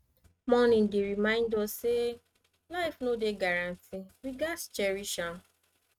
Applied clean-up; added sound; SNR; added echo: neural mask model RNNoise.